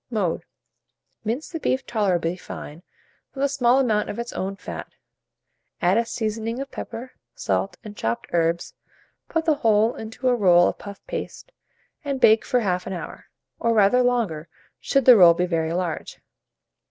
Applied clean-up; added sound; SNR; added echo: none; none; none; none.